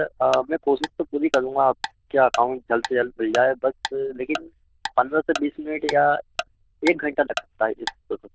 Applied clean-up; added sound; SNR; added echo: neural diffusion model UNIVERSE++.